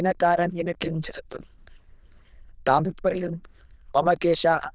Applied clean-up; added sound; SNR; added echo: neural diffusion model UNIVERSE++.